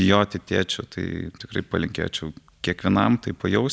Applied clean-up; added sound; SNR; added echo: none; none; none; none.